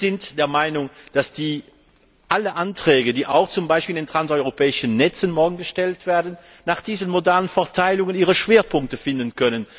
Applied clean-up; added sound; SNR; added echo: none; none; none; none.